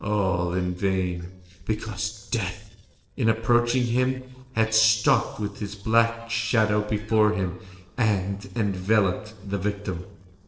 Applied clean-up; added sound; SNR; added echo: neural separator model SepFormer DNS4.